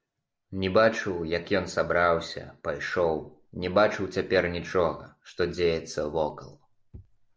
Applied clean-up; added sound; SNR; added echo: none; none; none; none.